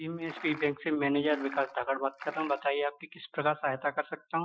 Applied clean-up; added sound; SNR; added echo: classical method Wiener filter.